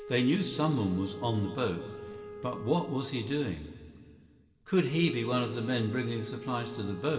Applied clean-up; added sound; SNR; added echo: none; Wind instrument, woodwind instrument; 13 dB; reverberation time 2.0 s.